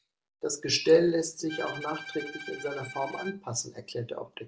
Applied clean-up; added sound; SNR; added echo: none; Bowed string instrument; 13 dB; none.